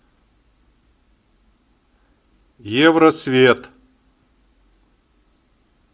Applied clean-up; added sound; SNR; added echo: none; none; none; none.